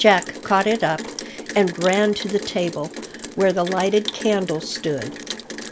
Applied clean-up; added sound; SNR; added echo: none; Rain; 12 dB; none.